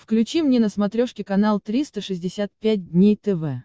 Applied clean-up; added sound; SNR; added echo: none; none; none; none.